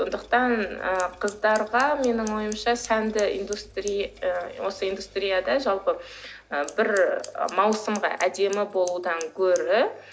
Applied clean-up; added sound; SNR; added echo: none; Scissors; 20 dB; none.